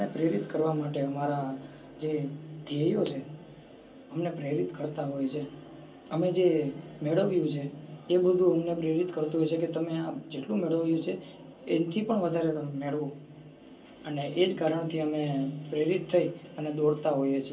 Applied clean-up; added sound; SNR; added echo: none; none; none; reverberation time 0.3 s.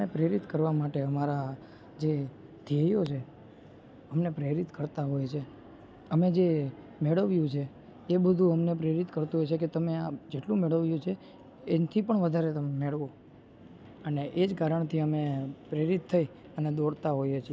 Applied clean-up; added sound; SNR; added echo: none; none; none; none.